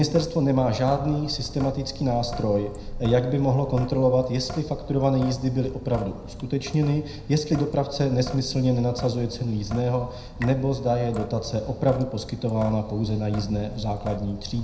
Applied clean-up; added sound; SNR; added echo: none; Drip / Sink (filling or washing); 13 dB; reverberation time 0.7 s.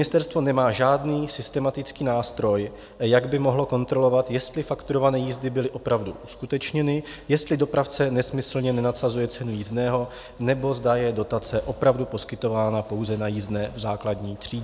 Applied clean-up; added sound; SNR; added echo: none; none; none; none.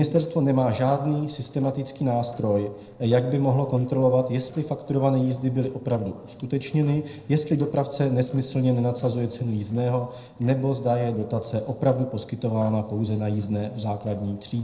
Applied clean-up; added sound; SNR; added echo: neural separator model SepFormer DNS4.